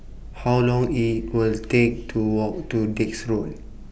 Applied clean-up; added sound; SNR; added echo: none; none; none; none.